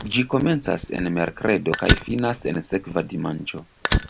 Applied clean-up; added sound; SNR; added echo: none; Fire; 4 dB; none.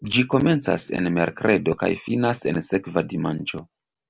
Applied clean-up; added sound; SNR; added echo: none; none; none; none.